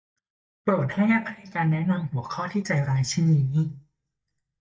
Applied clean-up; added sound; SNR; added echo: neural mask model DeepFilterNet 3.